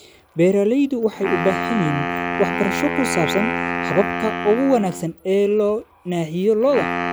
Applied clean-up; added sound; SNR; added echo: none; Wind instrument, woodwind instrument; 5 dB; none.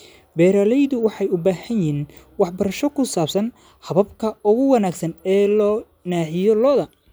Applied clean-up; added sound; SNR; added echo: none; none; none; none.